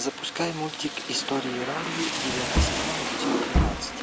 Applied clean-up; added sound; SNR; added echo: none; Rain + Wood; -4 dB; none.